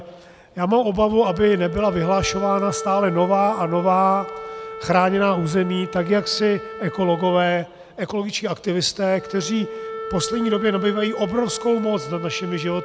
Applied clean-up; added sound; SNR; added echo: none; Wind instrument, woodwind instrument; 12 dB; none.